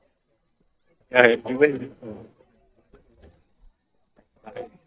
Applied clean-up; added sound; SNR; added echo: neural mask model DeepFilterNet 3.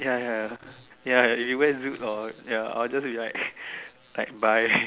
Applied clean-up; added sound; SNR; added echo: none; none; none; none.